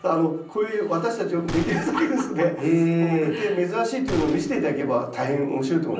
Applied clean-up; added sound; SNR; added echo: none; Gunshot, gunfire; 14 dB; reverberation time 0.6 s.